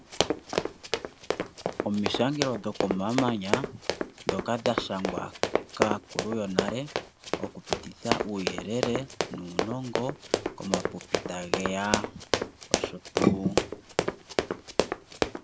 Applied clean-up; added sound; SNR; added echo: none; Run; -3 dB; none.